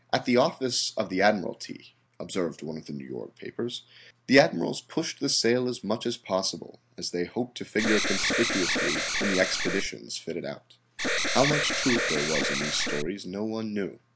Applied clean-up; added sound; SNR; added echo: none; Alarm; -1 dB; none.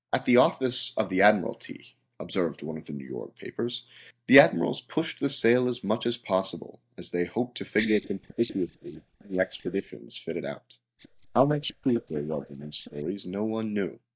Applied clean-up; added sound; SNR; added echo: neural mask model DeepFilterNet 3.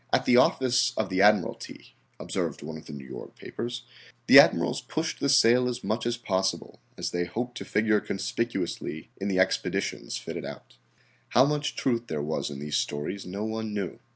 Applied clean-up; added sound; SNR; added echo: none; none; none; none.